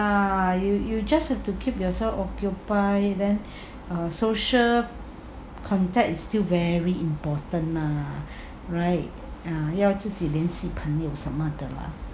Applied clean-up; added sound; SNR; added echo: none; none; none; none.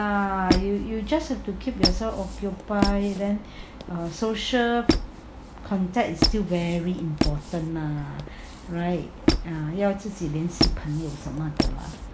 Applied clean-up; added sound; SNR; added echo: none; Squeak; 2 dB; none.